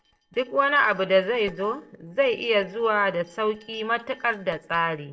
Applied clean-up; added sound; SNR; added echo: neural separator model SepFormer DNS4.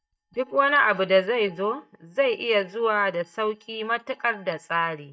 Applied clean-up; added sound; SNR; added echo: neural mask model DeepFilterNet 3.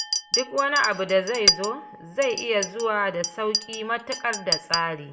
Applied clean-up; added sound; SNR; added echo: none; Chink, clink; 3 dB; reverberation time 0.6 s.